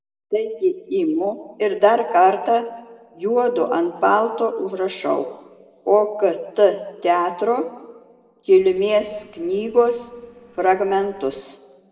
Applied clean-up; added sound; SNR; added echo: neural separator model SepFormer DNS4.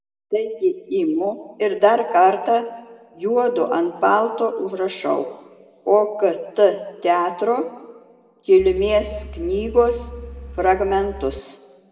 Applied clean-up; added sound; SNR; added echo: none; Engine; 14 dB; reverberation time 1.2 s.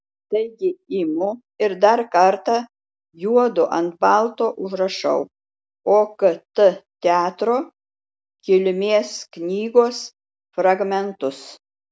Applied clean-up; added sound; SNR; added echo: none; none; none; none.